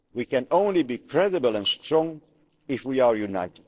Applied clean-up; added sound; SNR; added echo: neural separator model SepFormer DNS4.